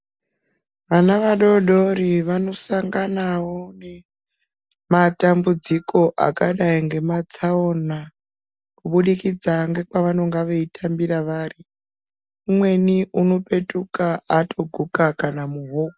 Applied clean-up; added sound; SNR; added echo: none; none; none; none.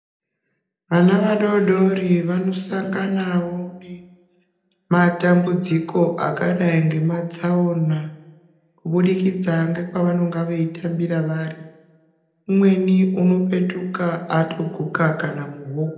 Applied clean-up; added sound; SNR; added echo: none; none; none; reverberation time 0.8 s.